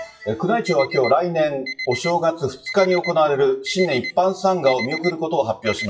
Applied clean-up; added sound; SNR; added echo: classical method WPE with log-MMSE.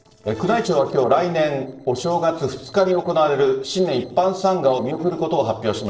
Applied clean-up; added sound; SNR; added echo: neural separator model SepFormer DNS4.